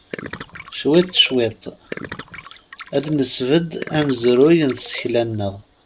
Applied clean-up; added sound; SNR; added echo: none; Gurgling; 16 dB; none.